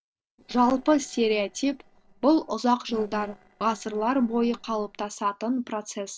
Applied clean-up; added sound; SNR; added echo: neural separator model SepFormer DNS4.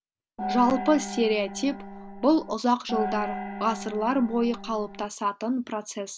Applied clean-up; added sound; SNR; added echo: none; Gong; 8 dB; none.